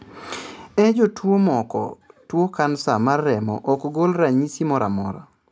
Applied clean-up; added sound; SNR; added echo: none; none; none; none.